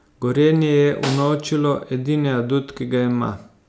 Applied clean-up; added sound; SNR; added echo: none; Snare drum; 15 dB; none.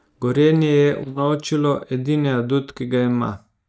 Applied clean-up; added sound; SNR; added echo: neural mask model DeepFilterNet 3.